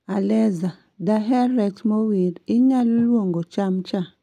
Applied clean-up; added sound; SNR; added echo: none; none; none; none.